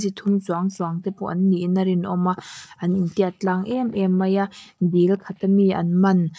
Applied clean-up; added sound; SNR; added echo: neural mask model DeepFilterNet 3.